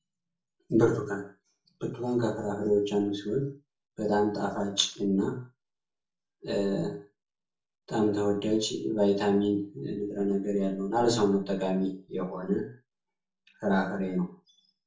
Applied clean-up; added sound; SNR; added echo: none; none; none; reverberation time 0.4 s.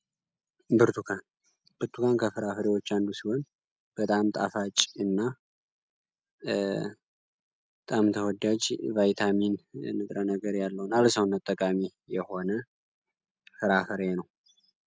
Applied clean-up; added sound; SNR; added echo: none; none; none; none.